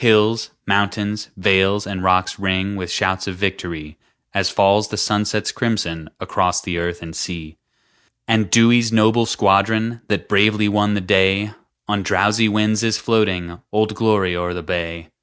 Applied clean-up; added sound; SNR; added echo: none; none; none; none.